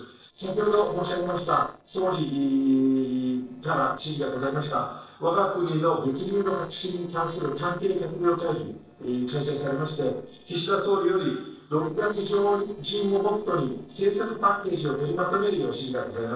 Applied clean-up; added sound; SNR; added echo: neural separator model SepFormer DNS4.